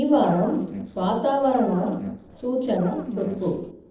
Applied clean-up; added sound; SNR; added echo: neural separator model SepFormer DNS4.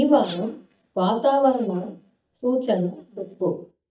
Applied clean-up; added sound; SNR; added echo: neural mask model DeepFilterNet 3.